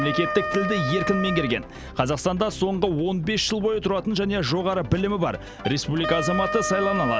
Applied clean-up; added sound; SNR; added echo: none; Wind instrument, woodwind instrument; 7 dB; none.